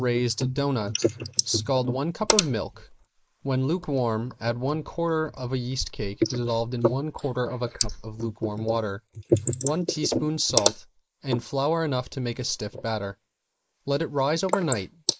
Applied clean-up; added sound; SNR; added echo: neural mask model Resemble Enhance denoiser.